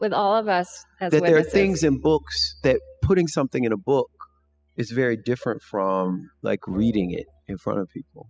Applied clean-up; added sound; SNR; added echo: classical method spectral subtraction.